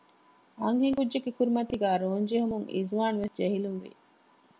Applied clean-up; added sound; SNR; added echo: none; none; none; none.